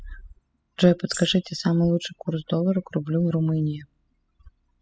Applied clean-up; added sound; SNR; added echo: classical method spectral subtraction.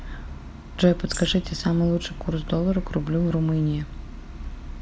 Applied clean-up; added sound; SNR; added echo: none; Tambourine; 16 dB; none.